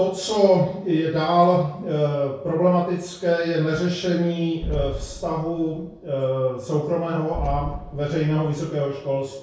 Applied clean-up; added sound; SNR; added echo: none; Boom; 11 dB; reverberation time 0.5 s.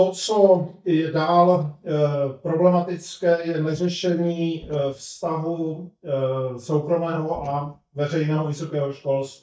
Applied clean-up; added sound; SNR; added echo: neural mask model DeepFilterNet 3.